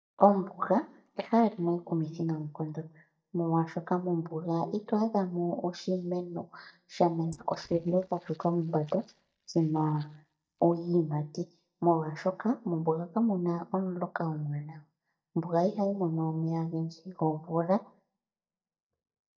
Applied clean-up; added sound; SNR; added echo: neural mask model DeepFilterNet 3.